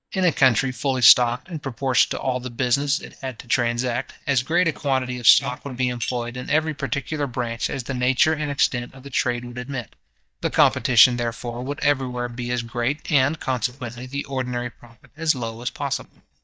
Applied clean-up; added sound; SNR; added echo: neural mask model DeepFilterNet 3.